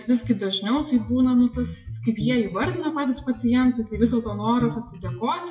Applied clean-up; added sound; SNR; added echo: classical method WPE with log-MMSE.